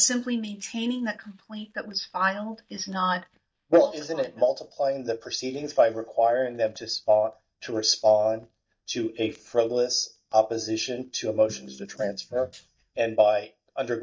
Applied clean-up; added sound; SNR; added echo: neural mask model DeepFilterNet 3.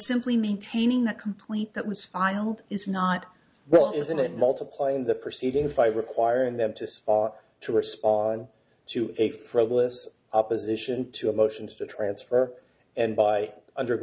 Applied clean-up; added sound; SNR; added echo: none; none; none; none.